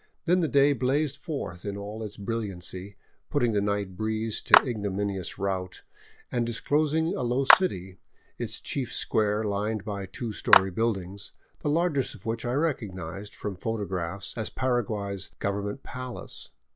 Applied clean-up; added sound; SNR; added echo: none; Clapping; 0 dB; none.